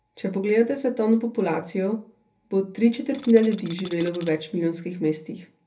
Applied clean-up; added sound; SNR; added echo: none; Tools; 16 dB; reverberation time 0.3 s.